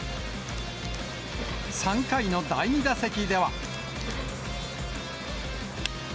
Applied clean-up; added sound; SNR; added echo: none; Tools + Cough; 17 dB; none.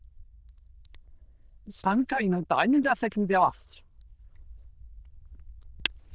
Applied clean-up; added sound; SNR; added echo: neural diffusion model UNIVERSE++.